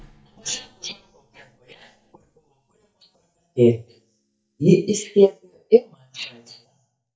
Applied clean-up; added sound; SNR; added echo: neural mask model DeepFilterNet 3.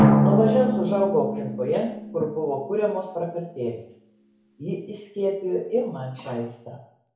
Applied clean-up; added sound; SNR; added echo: none; Drum; 0 dB; reverberation time 0.6 s.